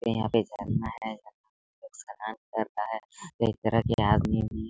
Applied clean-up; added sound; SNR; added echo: none; none; none; none.